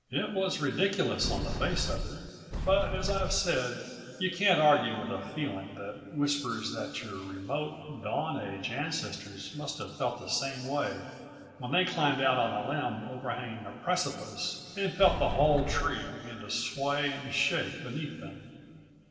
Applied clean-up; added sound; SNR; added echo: none; Sliding door; 2 dB; reverberation time 2.5 s.